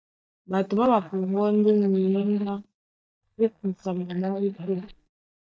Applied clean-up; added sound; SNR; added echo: neural mask model DeepFilterNet 3.